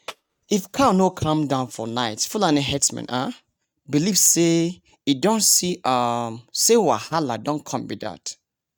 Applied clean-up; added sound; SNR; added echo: neural mask model RNNoise.